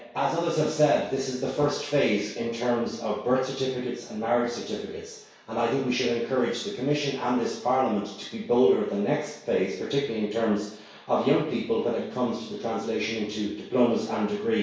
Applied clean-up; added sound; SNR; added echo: none; none; none; reverberation time 0.6 s.